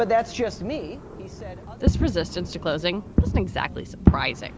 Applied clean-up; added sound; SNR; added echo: none; Fireworks; -2 dB; none.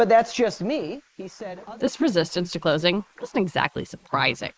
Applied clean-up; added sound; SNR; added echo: neural mask model Resemble Enhance denoiser.